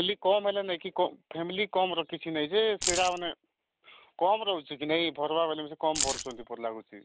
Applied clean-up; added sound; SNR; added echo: none; Keys jangling; 2 dB; none.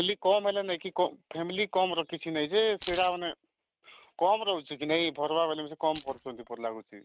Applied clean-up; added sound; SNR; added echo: neural mask model RNNoise.